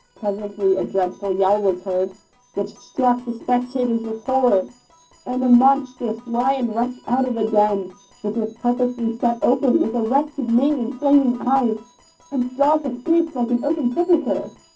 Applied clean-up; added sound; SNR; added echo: neural separator model SepFormer DNS4.